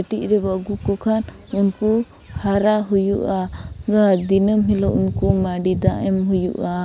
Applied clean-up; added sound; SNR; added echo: none; none; none; none.